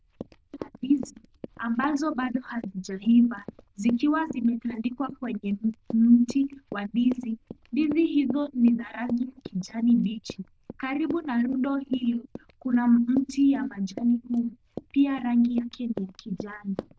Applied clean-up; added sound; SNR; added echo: neural diffusion model UNIVERSE++.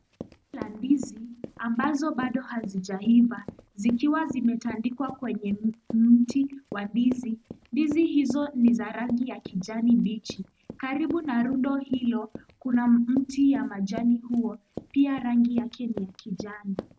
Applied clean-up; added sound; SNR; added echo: none; Run; 17 dB; none.